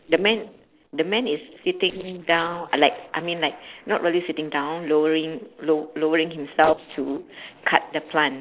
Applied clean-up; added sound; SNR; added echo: neural separator model SepFormer DNS4.